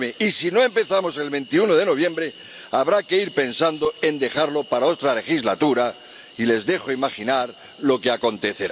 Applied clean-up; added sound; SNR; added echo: none; Cricket / Frog; 5 dB; none.